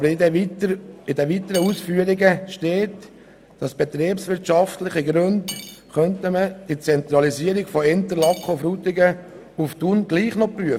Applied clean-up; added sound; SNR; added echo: none; Cutlery, silverware / Dishes, pots, and pans; 18 dB; none.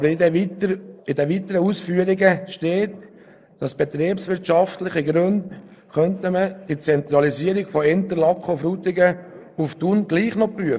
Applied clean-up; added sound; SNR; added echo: neural mask model Resemble Enhance denoiser.